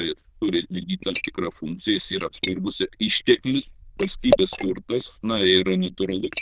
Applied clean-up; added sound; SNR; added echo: neural diffusion model UNIVERSE++.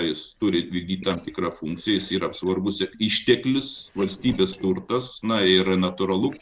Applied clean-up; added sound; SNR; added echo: neural separator model SepFormer DNS4.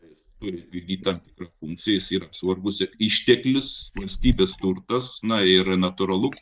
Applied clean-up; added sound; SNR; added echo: neural mask model DeepFilterNet 3.